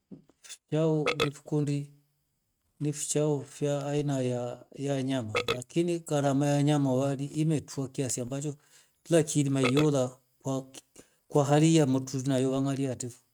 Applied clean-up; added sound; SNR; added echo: neural mask model RNNoise.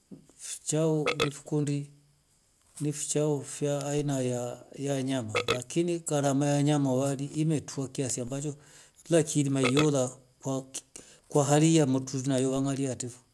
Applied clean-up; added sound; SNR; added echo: none; Burping, eructation; 12 dB; none.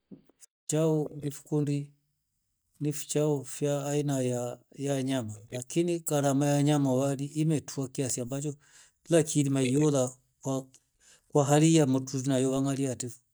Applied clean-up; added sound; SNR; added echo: neural mask model DeepFilterNet 3.